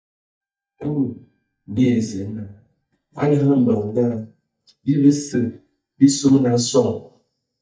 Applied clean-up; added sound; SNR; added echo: neural mask model DeepFilterNet 3.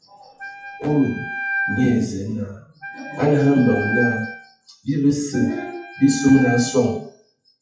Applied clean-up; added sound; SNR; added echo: classical method WPE with log-MMSE.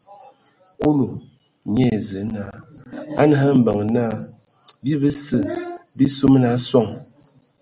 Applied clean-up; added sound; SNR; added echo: none; none; none; none.